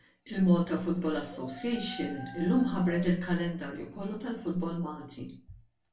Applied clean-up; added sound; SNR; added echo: none; Dog; 17 dB; reverberation time 0.2 s.